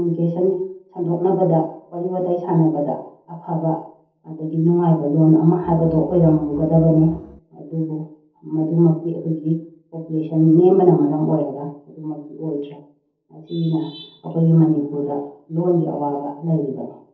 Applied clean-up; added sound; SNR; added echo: neural separator model SepFormer DNS4.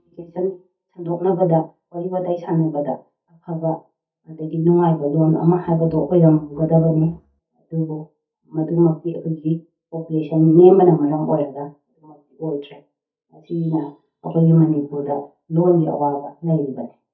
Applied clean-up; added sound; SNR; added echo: neural mask model DeepFilterNet 3.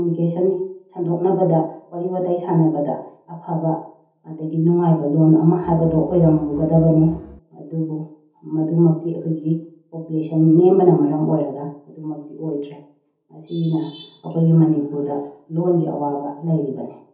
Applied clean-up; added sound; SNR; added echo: none; Bowed string instrument; 18 dB; reverberation time 0.5 s.